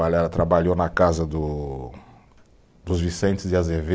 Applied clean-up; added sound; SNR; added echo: none; none; none; none.